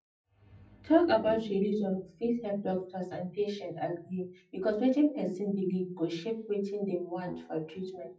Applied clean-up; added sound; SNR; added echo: classical method WPE with log-MMSE.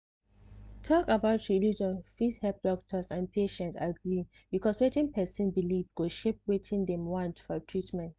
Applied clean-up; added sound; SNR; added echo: none; none; none; none.